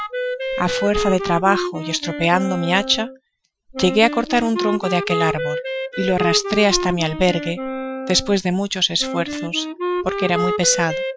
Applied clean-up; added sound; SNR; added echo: classical method Wiener filter.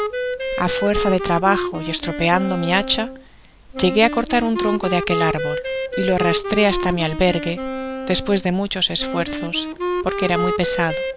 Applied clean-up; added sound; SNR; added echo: none; Wind instrument, woodwind instrument; 5 dB; none.